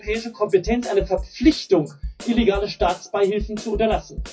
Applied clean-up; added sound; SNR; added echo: classical method WPE with log-MMSE.